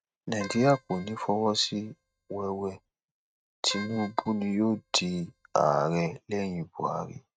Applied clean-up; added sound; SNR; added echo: neural mask model RNNoise.